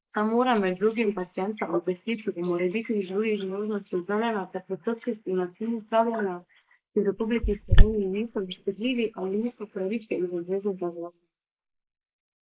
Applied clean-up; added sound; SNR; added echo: neural mask model Resemble Enhance denoiser.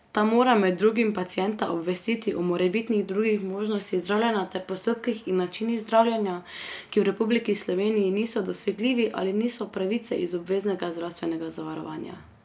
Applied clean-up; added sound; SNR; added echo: none; none; none; none.